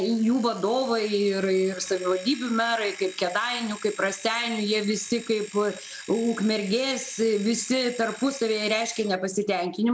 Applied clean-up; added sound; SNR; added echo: none; Alarm; 18 dB; none.